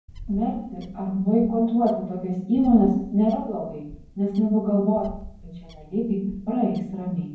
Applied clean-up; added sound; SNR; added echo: none; Bird; 20 dB; reverberation time 0.9 s.